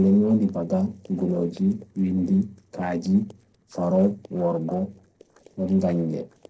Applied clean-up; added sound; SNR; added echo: neural separator model SepFormer DNS4.